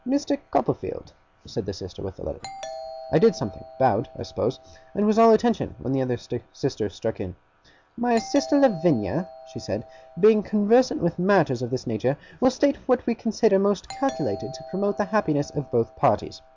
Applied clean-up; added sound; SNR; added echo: none; Doorbell; 19 dB; none.